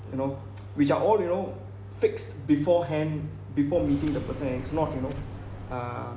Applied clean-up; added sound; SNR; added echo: none; Subway, metro, underground; 11 dB; none.